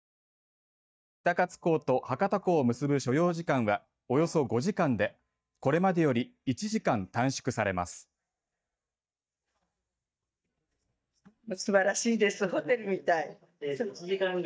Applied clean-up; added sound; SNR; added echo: neural mask model DeepFilterNet 3.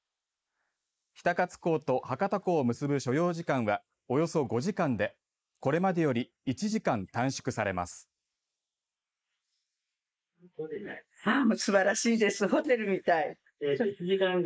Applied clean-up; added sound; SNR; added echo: neural mask model Resemble Enhance denoiser.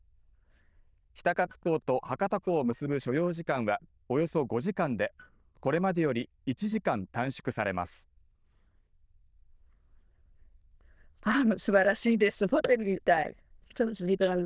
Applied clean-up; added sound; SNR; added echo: neural diffusion model UNIVERSE++.